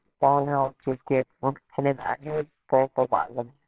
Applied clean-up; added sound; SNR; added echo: neural separator model SepFormer WHAMR!.